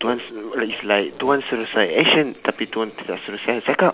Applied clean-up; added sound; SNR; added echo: none; none; none; none.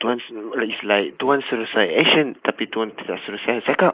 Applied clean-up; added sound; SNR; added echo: neural mask model Resemble Enhance denoiser.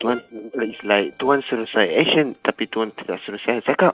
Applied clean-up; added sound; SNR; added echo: neural mask model RNNoise.